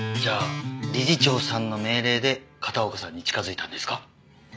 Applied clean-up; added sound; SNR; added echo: none; none; none; none.